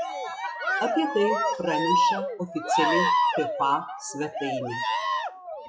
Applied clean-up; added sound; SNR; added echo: classical method log-MMSE.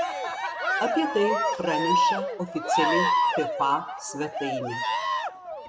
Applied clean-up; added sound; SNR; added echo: none; Cheering; -3 dB; none.